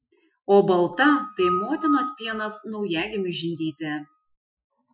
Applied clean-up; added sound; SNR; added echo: classical method Wiener filter.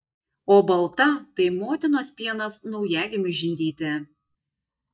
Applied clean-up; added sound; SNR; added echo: neural mask model DeepFilterNet 3.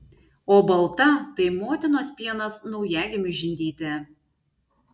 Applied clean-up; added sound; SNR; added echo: none; none; none; none.